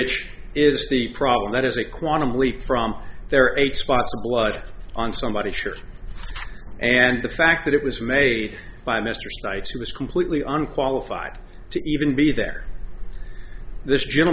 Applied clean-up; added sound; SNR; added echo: none; none; none; none.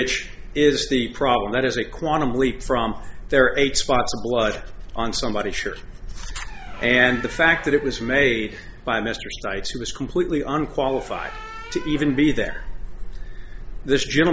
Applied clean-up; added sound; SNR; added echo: none; Squeak; 20 dB; none.